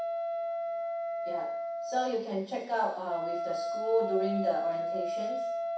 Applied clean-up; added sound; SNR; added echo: none; Wind instrument, woodwind instrument; 0 dB; reverberation time 0.6 s.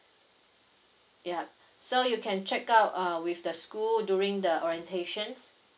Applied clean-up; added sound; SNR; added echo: none; none; none; none.